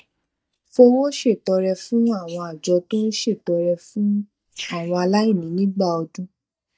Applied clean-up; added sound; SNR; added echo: neural mask model DeepFilterNet 3.